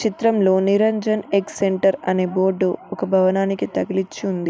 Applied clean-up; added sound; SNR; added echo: none; none; none; none.